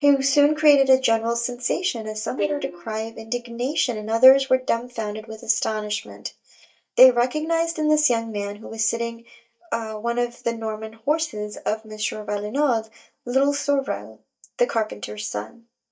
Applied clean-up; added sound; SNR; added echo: neural mask model DeepFilterNet 3.